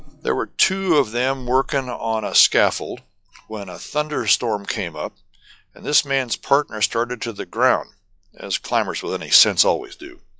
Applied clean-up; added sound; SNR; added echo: classical method log-MMSE.